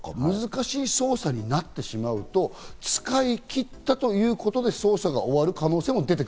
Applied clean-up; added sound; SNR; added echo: none; none; none; none.